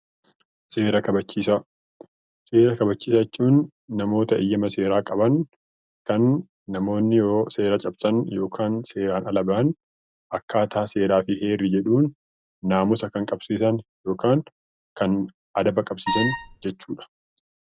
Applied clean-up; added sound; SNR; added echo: none; Wind instrument, woodwind instrument; 4 dB; none.